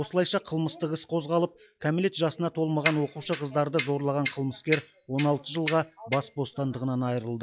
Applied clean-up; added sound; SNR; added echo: classical method log-MMSE.